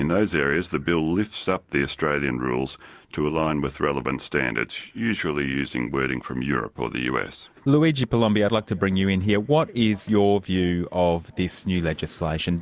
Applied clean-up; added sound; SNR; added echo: none; none; none; none.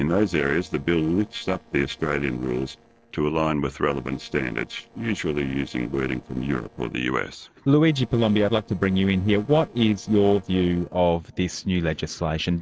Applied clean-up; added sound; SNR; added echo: neural separator model SepFormer DNS4.